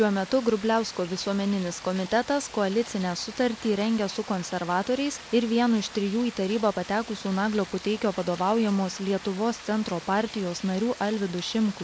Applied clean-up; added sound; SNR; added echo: none; Rain; 16 dB; none.